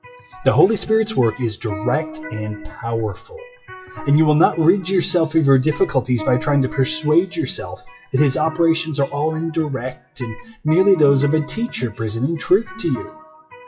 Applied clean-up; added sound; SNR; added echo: classical method WPE with log-MMSE.